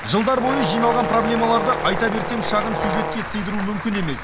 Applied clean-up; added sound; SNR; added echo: none; Brass instrument + Applause / Crowd; 3 dB; none.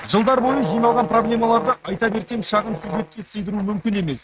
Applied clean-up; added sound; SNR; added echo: neural mask model RNNoise.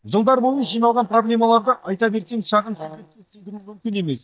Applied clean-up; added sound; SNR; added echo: neural mask model DeepFilterNet 3.